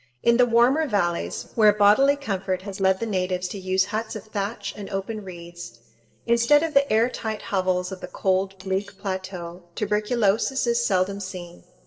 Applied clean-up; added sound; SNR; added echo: neural separator model SepFormer DNS4.